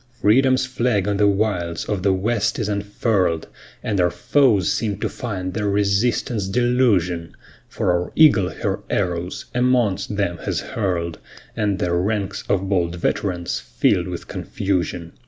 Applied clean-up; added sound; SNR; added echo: none; none; none; none.